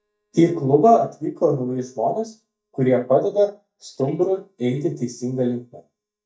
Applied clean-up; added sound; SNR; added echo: neural mask model DeepFilterNet 3.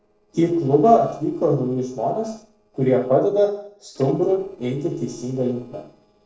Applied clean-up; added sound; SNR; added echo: neural separator model SepFormer DNS4.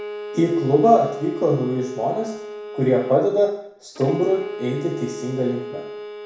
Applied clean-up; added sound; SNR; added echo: none; Bowed string instrument; 12 dB; reverberation time 0.6 s.